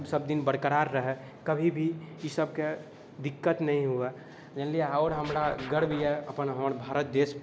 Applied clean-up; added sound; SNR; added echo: none; Scratching (performance technique); 12 dB; none.